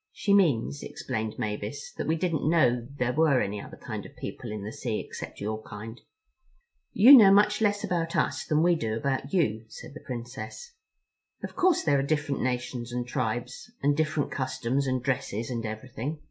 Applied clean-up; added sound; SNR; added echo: none; none; none; none.